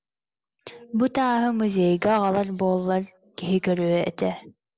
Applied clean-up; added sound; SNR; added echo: none; none; none; none.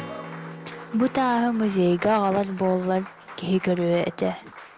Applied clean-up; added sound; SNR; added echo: none; Strum + Applause; 16 dB; none.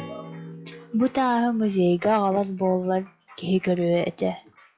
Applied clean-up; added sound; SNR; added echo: classical method log-MMSE.